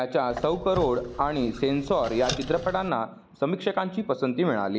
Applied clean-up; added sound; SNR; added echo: none; Squeak; 11 dB; none.